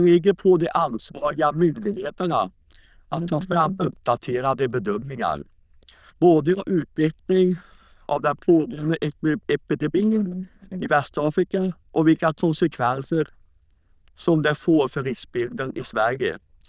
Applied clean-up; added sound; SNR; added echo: neural diffusion model UNIVERSE++.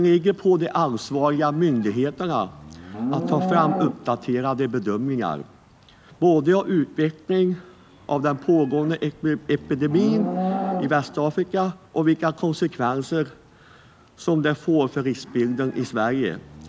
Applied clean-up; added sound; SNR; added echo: none; Livestock, farm animals, working animals; 11 dB; none.